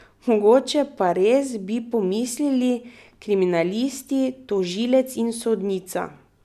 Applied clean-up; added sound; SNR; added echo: none; none; none; none.